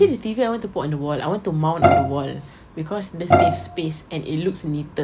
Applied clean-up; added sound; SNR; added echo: none; Bowed string instrument; -4 dB; none.